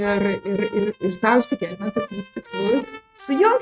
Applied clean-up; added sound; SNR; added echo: neural mask model RNNoise.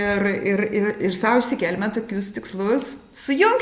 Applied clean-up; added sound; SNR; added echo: none; none; none; none.